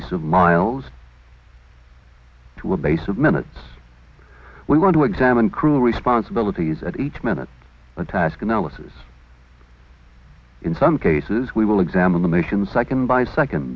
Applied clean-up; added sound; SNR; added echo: none; none; none; none.